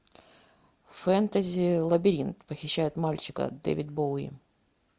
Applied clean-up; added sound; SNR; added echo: none; none; none; none.